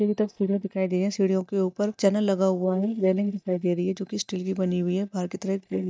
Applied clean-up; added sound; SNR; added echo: neural mask model DeepFilterNet 3.